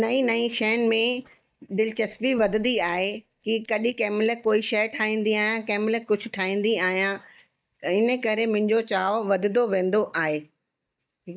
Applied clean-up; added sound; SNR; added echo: neural mask model DeepFilterNet 3.